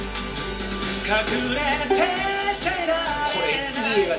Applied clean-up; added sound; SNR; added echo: none; Bowed string instrument; 5 dB; reverberation time 0.3 s.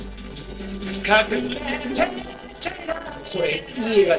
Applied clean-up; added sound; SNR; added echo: neural separator model SepFormer DNS4.